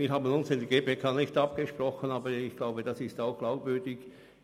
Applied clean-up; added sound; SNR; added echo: none; none; none; none.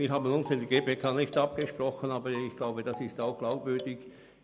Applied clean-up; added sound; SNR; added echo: none; Marimba, xylophone; 16 dB; none.